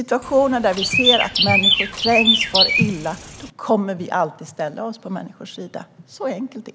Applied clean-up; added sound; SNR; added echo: none; Chirp, tweet; -2 dB; none.